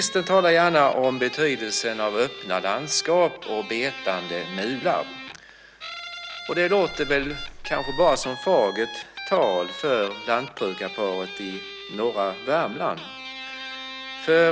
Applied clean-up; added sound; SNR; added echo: none; Wind + Guitar; 12 dB; none.